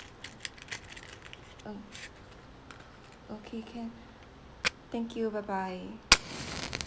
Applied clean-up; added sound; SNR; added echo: none; Fire; -4 dB; none.